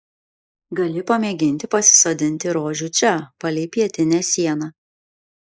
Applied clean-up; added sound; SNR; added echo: neural mask model Resemble Enhance denoiser.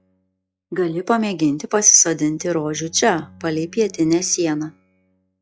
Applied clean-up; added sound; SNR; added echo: classical method log-MMSE.